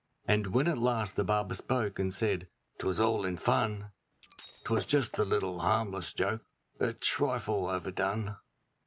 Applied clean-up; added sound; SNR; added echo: none; Shatter; 11 dB; none.